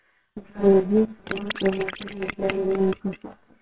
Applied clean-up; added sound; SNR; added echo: neural separator model SepFormer WHAMR!.